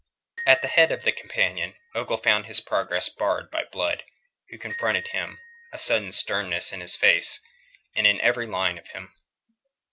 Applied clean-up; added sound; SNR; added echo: none; Glockenspiel; 16 dB; none.